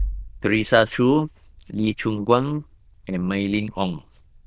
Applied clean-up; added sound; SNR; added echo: neural diffusion model UNIVERSE++.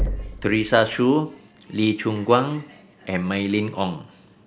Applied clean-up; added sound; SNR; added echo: none; Knock; 11 dB; none.